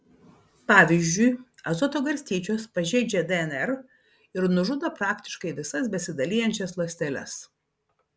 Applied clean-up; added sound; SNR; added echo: none; none; none; none.